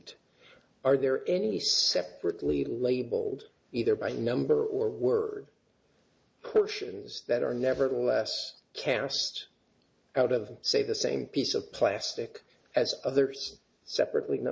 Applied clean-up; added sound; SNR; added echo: none; none; none; none.